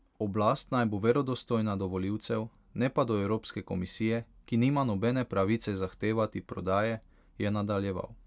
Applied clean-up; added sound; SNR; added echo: none; none; none; none.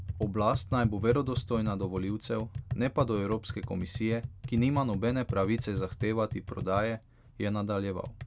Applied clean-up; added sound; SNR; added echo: none; Tap; 7 dB; none.